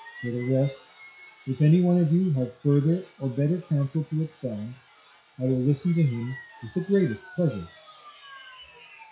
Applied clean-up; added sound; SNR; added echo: classical method WPE with log-MMSE.